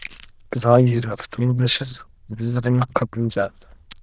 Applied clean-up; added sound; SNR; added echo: neural diffusion model UNIVERSE++.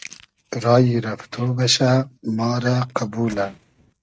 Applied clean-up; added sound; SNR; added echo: neural mask model RNNoise.